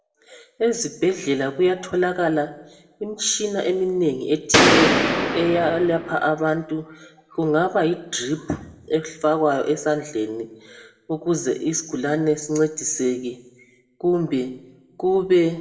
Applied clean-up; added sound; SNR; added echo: none; Gunshot, gunfire; -4 dB; reverberation time 0.6 s.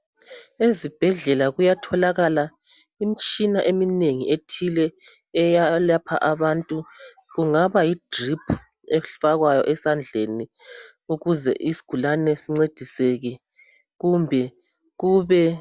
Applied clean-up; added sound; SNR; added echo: none; none; none; none.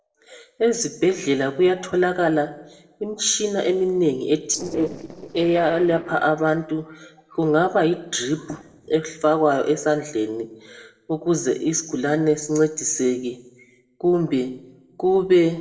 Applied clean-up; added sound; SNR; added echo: neural separator model SepFormer DNS4.